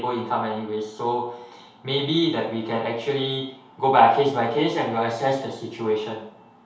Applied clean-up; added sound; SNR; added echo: none; none; none; reverberation time 0.8 s.